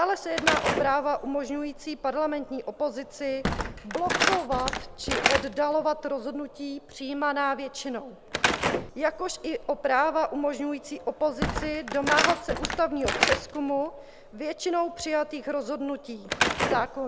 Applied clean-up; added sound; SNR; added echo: none; Slam / Wood; 3 dB; none.